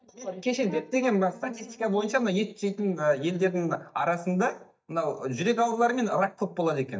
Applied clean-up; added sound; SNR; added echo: neural mask model DeepFilterNet 3.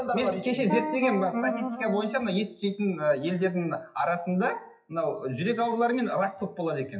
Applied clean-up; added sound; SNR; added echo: classical method WPE with log-MMSE.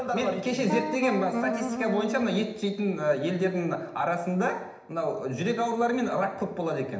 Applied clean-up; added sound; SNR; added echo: none; Wind instrument, woodwind instrument; 4 dB; reverberation time 0.8 s.